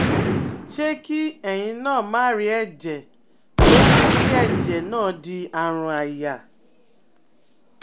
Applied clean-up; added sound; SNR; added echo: none; Gunshot, gunfire; -3 dB; none.